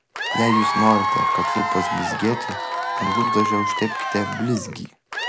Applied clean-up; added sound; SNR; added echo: none; Applause / Crowd / Cheering; -1 dB; none.